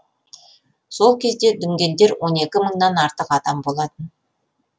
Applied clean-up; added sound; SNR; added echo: none; none; none; none.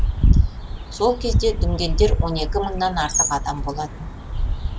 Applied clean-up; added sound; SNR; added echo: none; Bird; -4 dB; none.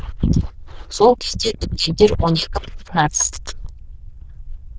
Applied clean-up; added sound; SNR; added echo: neural diffusion model UNIVERSE++.